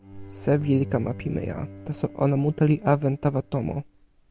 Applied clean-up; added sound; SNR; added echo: none; Bowed string instrument; 17 dB; none.